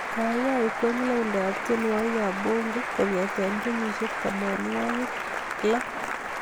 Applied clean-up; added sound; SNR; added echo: none; Applause; 4 dB; none.